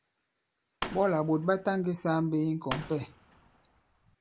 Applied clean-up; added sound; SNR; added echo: none; Fireworks; 12 dB; none.